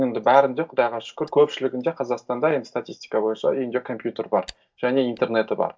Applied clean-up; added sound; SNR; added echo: neural mask model DeepFilterNet 3.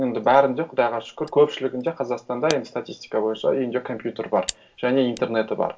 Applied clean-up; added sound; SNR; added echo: none; Camera; 19 dB; reverberation time 0.2 s.